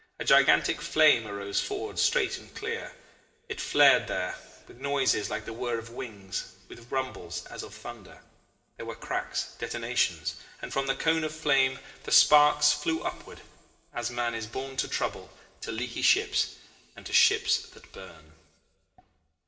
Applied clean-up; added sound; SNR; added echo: none; none; none; reverberation time 1.8 s.